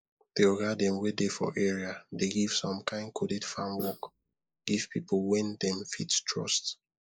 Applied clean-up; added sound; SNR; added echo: neural mask model Resemble Enhance denoiser.